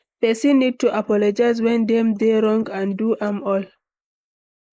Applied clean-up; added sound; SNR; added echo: neural mask model Resemble Enhance denoiser.